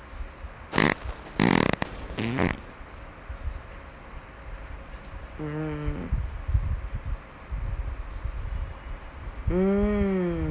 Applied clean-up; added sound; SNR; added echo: none; Fart; -5 dB; none.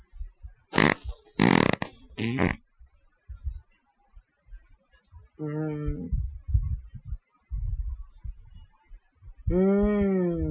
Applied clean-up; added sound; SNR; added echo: classical method Wiener filter.